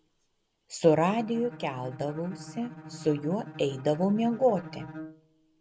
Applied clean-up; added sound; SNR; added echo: none; Bowed string instrument; 16 dB; none.